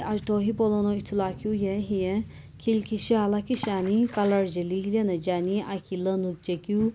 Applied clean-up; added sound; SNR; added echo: none; Water / Splash, splatter; 16 dB; none.